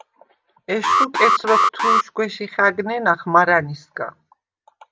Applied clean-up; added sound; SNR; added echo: none; Alarm; -3 dB; none.